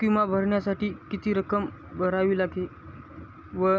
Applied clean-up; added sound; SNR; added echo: none; none; none; none.